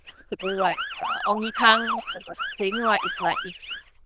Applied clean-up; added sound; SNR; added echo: neural diffusion model UNIVERSE++.